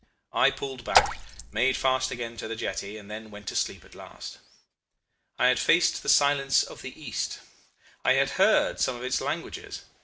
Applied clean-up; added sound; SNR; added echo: none; Raindrop / Splash, splatter; -1 dB; none.